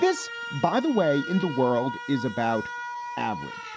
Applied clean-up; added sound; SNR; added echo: none; Alarm; 9 dB; none.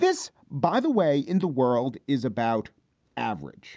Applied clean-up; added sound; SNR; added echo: none; none; none; none.